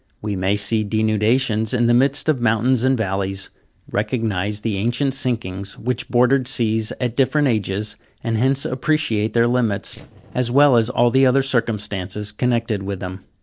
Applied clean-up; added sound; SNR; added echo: neural separator model SepFormer DNS4.